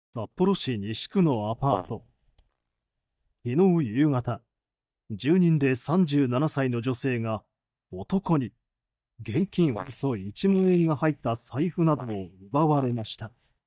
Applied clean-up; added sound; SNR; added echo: neural mask model DeepFilterNet 3.